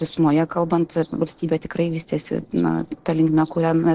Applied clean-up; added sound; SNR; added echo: neural separator model SepFormer DNS4.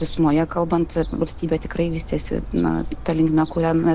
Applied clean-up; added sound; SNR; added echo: none; Gull, seagull / Fowl; 11 dB; none.